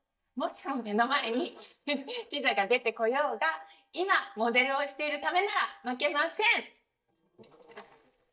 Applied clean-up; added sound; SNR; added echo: neural mask model DeepFilterNet 3.